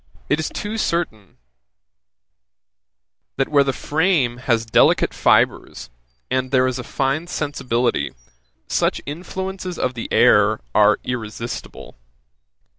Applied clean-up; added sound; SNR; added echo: none; none; none; none.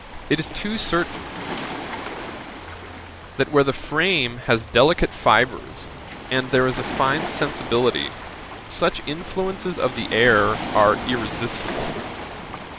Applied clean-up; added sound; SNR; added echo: none; Waves, surf; 10 dB; none.